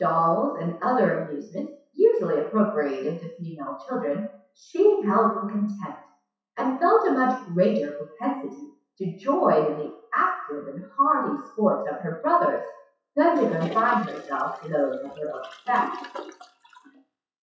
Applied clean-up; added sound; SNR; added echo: classical method WPE with log-MMSE.